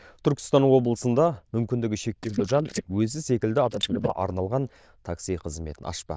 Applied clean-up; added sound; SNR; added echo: neural diffusion model UNIVERSE++.